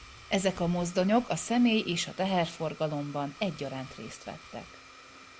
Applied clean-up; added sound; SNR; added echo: none; Domestic sounds, home sounds; 19 dB; none.